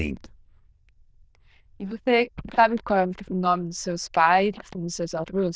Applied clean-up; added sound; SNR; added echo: neural diffusion model UNIVERSE++.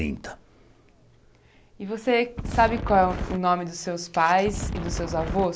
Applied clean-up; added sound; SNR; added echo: none; Wind; 5 dB; none.